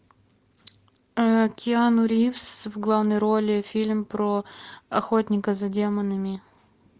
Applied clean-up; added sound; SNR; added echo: none; none; none; none.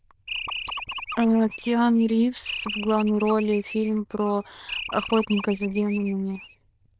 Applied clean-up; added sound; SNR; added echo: neural diffusion model UNIVERSE++.